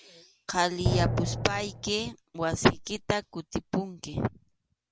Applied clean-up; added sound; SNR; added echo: none; Drum; -1 dB; none.